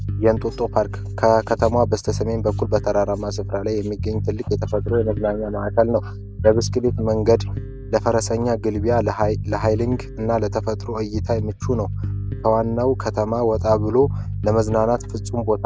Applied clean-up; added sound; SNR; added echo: none; Bass guitar; 6 dB; none.